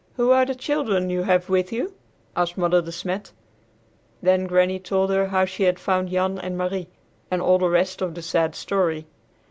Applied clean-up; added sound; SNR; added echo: none; none; none; none.